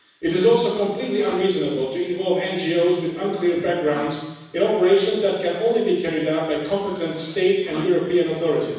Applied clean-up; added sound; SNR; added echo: none; Sawing; 19 dB; reverberation time 1.1 s.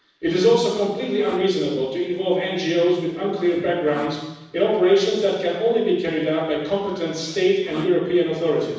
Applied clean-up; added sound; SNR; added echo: neural separator model SepFormer DNS4.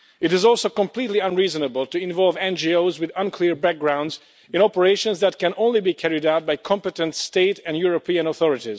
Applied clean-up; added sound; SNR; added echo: none; none; none; none.